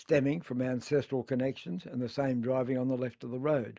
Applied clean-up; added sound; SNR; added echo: none; none; none; none.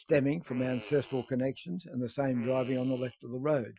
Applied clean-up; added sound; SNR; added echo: classical method Wiener filter.